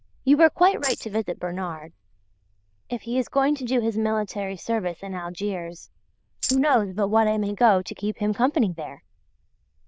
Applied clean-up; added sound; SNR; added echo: neural diffusion model UNIVERSE++.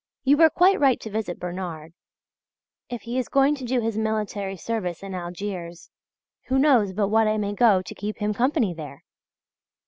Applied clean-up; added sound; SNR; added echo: none; none; none; none.